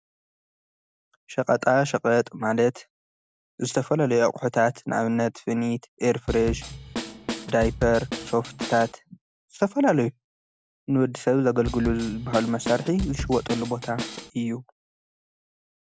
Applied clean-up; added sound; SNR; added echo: none; Drum kit; 7 dB; none.